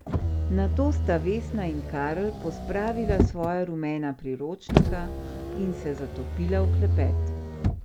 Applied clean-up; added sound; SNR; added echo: none; Motor vehicle (road); -3 dB; none.